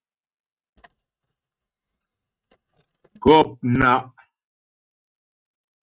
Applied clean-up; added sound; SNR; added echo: neural mask model RNNoise.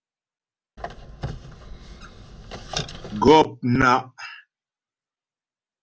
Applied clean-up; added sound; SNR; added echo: none; Squeak; 11 dB; none.